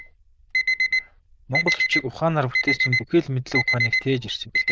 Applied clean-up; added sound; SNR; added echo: neural diffusion model UNIVERSE++.